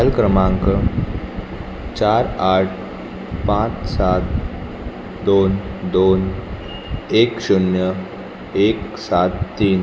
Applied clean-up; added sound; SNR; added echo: none; none; none; none.